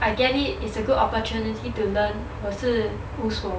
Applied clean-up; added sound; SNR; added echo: none; none; none; none.